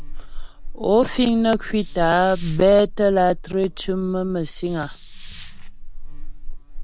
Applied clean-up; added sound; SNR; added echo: none; Hiss + Buzz; 8 dB; none.